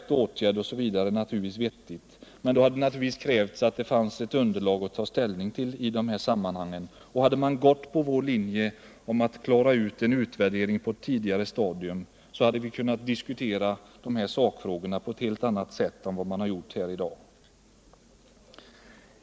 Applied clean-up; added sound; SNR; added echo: none; none; none; none.